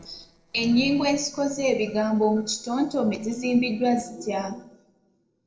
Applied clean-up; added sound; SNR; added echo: neural separator model SepFormer DNS4.